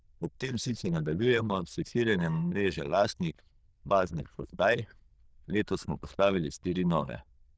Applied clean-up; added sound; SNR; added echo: neural diffusion model UNIVERSE++.